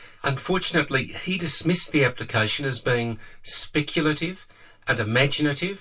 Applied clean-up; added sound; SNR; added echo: none; none; none; reverberation time 0.2 s.